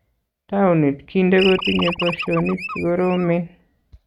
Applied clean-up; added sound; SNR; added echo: neural mask model RNNoise.